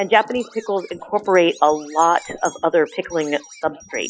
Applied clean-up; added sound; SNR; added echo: classical method Wiener filter.